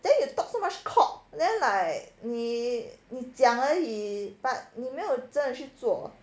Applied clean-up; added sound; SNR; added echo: none; none; none; none.